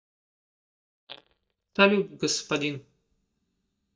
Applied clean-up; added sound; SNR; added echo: neural mask model DeepFilterNet 3.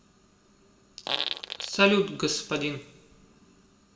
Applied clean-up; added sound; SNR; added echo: none; Fart; 4 dB; reverberation time 0.7 s.